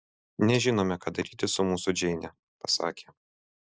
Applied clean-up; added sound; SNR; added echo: neural mask model Resemble Enhance denoiser.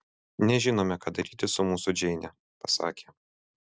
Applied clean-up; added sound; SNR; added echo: none; none; none; none.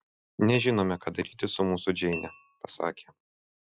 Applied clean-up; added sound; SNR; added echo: classical method log-MMSE.